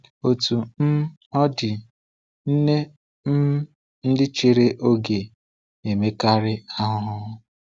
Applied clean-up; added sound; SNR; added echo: none; none; none; none.